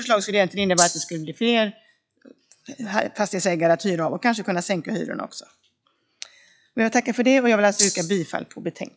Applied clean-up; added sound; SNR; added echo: classical method log-MMSE.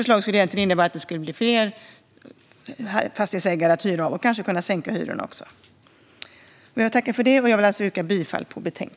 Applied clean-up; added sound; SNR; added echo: none; none; none; none.